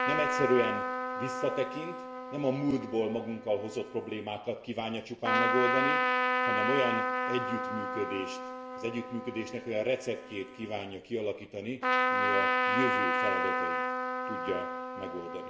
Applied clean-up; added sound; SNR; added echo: none; Trumpet; -2 dB; reverberation time 2.1 s.